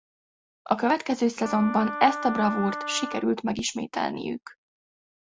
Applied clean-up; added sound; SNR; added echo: none; Wind instrument, woodwind instrument; 7 dB; none.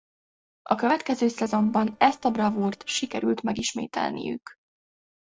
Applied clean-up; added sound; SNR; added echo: neural separator model SepFormer DNS4.